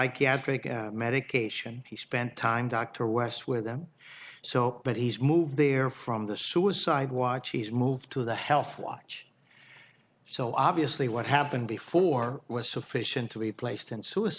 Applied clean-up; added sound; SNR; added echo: none; none; none; none.